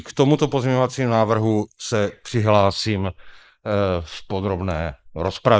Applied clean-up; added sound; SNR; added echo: neural mask model Resemble Enhance denoiser.